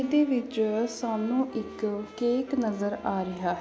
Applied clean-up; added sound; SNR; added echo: none; Wind instrument, woodwind instrument; 18 dB; none.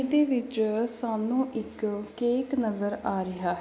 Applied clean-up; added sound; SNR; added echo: none; none; none; none.